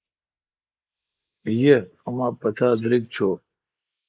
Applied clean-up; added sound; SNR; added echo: neural mask model Resemble Enhance denoiser.